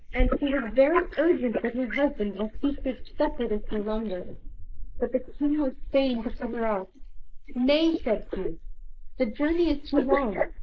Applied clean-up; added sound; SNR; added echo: neural mask model Resemble Enhance denoiser.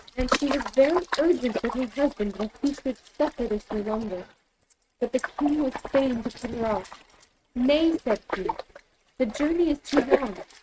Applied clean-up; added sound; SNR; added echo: neural mask model RNNoise.